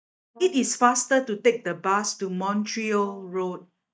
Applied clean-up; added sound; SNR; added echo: neural mask model DeepFilterNet 3.